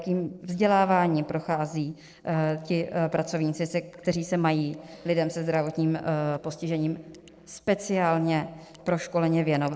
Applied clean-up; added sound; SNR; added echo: neural separator model SepFormer DNS4.